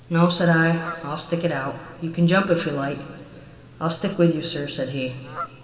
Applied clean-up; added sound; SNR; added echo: none; Fowl; 19 dB; reverberation time 2.1 s.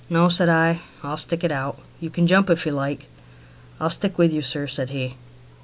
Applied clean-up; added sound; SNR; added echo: none; none; none; none.